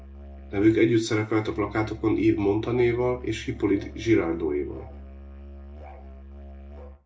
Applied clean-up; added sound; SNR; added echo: none; Musical instrument; 16 dB; reverberation time 0.3 s.